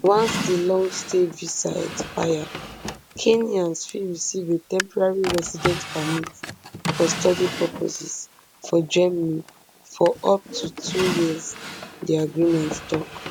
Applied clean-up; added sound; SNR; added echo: none; Drawer open or close; 9 dB; none.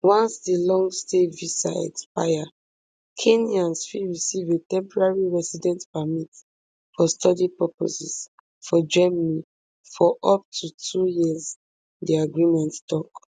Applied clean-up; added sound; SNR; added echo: none; none; none; none.